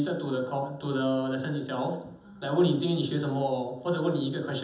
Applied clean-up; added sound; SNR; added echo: none; none; none; reverberation time 0.8 s.